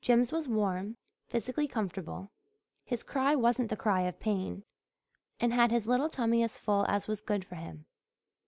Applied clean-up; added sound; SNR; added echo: none; none; none; none.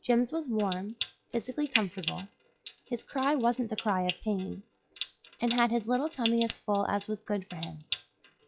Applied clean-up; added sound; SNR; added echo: classical method log-MMSE.